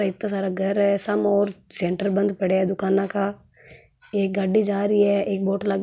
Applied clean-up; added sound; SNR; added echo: none; none; none; none.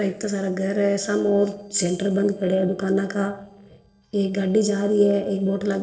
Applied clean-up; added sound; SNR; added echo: neural separator model SepFormer DNS4.